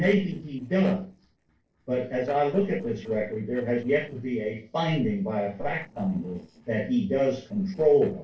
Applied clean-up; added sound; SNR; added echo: neural separator model SepFormer DNS4.